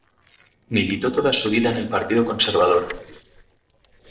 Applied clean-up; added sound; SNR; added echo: neural separator model SepFormer DNS4.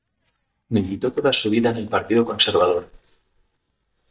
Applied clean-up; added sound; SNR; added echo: neural mask model DeepFilterNet 3.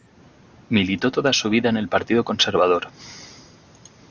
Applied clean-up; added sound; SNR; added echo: none; none; none; none.